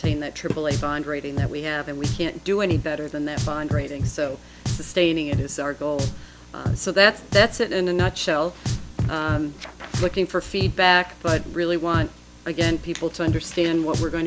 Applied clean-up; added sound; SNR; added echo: none; Drum; 5 dB; none.